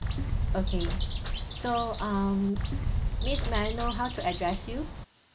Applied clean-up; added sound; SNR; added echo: none; Bird; -2 dB; none.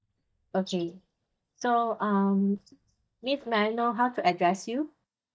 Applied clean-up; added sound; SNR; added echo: neural mask model DeepFilterNet 3.